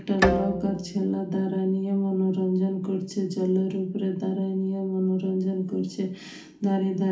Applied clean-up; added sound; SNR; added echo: none; Bowed string instrument; 6 dB; reverberation time 0.4 s.